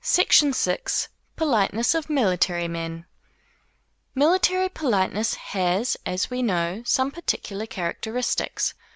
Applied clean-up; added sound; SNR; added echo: none; none; none; none.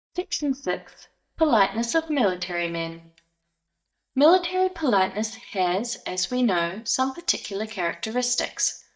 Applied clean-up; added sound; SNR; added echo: neural mask model DeepFilterNet 3.